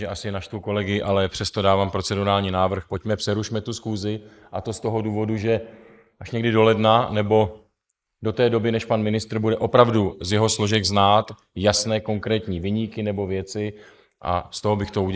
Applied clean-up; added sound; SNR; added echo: neural mask model Resemble Enhance denoiser.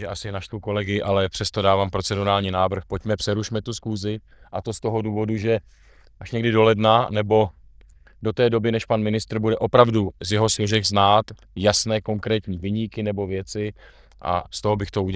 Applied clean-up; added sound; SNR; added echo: neural diffusion model UNIVERSE++.